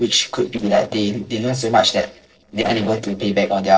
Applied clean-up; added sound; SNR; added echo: neural separator model SepFormer DNS4.